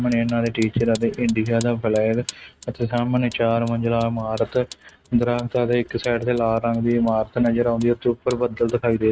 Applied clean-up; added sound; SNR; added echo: neural mask model RNNoise.